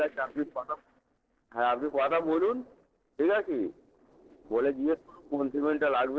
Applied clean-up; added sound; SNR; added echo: neural separator model SepFormer DNS4.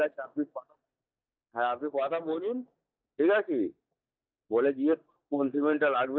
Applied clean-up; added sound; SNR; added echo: neural mask model DeepFilterNet 3.